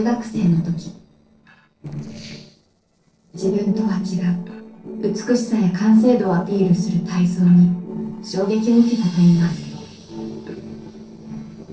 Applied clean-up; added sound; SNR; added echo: neural separator model SepFormer DNS4.